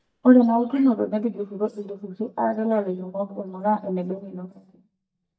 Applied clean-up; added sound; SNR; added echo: neural mask model DeepFilterNet 3.